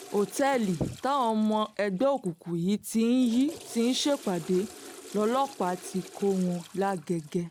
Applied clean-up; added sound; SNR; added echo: none; Toilet flush / Water; 19 dB; none.